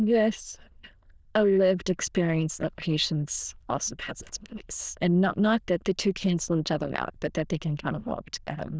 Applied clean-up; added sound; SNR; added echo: neural diffusion model UNIVERSE++.